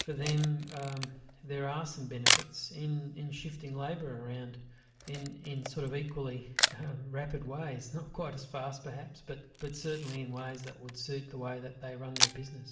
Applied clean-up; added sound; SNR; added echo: none; Camera; 0 dB; reverberation time 0.9 s.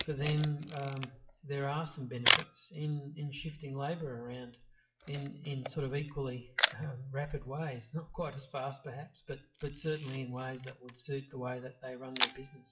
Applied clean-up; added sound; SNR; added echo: classical method WPE with log-MMSE.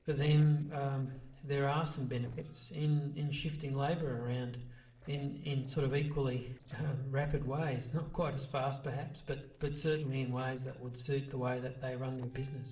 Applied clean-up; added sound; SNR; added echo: neural separator model SepFormer DNS4.